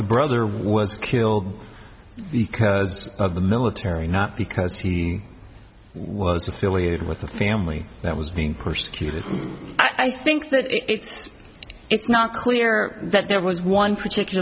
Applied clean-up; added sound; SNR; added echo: none; none; none; none.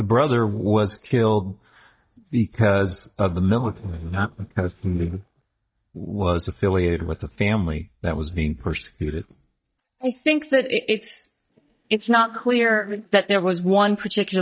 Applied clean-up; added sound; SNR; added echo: neural mask model DeepFilterNet 3.